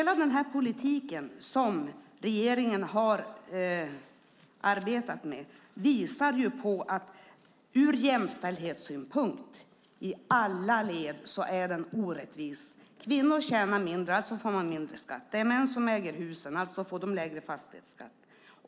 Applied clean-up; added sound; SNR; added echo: none; none; none; none.